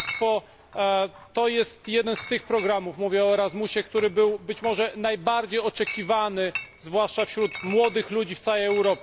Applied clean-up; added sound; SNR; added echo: none; Chatter / Chink, clink; 15 dB; none.